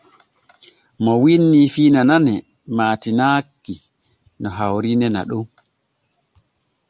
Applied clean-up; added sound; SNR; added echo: none; none; none; none.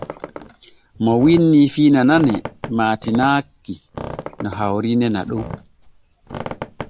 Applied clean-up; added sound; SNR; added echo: none; Squeak; 15 dB; none.